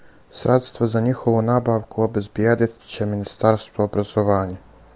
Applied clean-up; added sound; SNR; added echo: none; none; none; none.